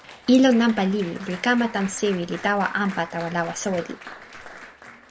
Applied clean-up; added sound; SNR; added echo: none; Applause; 17 dB; none.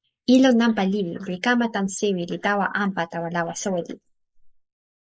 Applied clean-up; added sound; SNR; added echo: neural mask model Resemble Enhance denoiser.